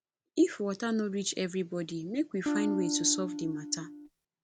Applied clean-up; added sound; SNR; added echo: none; Electric guitar / Strum; 2 dB; none.